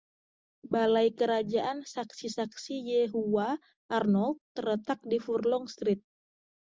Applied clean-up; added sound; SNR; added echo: none; none; none; none.